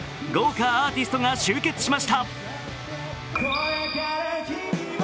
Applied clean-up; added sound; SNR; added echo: none; none; none; none.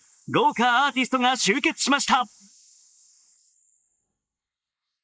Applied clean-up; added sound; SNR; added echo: neural mask model Resemble Enhance denoiser.